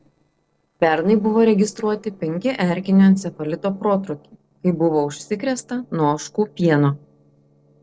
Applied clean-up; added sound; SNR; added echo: neural separator model SepFormer DNS4.